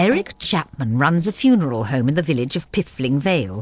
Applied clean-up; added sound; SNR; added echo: neural separator model SepFormer DNS4.